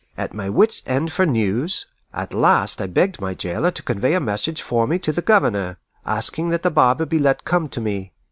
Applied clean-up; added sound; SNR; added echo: none; none; none; none.